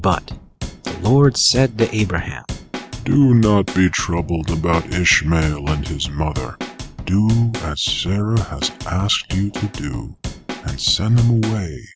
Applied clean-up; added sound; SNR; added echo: none; Drum / Drum kit; 12 dB; none.